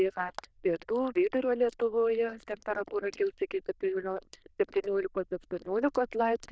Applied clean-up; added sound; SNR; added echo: neural diffusion model UNIVERSE++.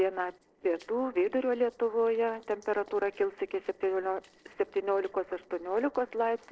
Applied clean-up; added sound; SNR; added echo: neural separator model SepFormer DNS4.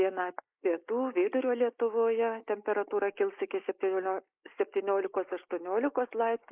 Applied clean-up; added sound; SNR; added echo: neural mask model Resemble Enhance denoiser.